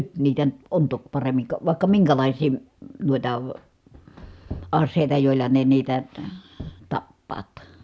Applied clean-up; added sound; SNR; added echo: none; none; none; none.